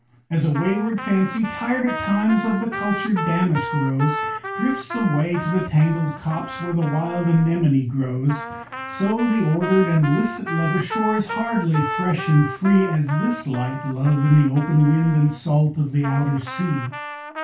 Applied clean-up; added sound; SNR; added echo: none; Trumpet; 10 dB; reverberation time 0.2 s.